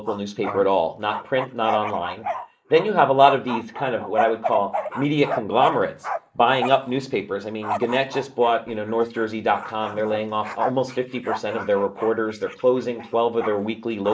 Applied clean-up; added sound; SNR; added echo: neural mask model Resemble Enhance denoiser.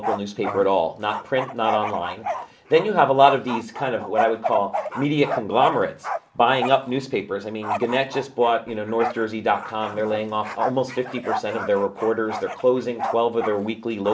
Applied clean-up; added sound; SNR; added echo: none; Bark; 8 dB; none.